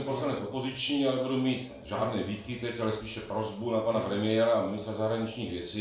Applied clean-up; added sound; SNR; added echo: none; Bowed string instrument; 16 dB; reverberation time 0.4 s.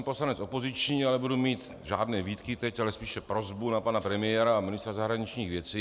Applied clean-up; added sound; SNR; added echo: none; none; none; none.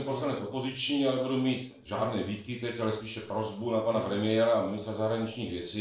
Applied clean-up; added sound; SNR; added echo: neural separator model SepFormer DNS4.